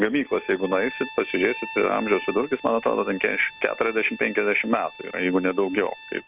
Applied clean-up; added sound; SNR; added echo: none; Bowed string instrument; 16 dB; none.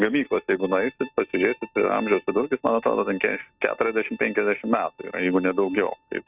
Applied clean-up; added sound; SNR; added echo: neural mask model RNNoise.